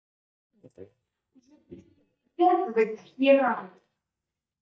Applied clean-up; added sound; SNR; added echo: neural mask model DeepFilterNet 3.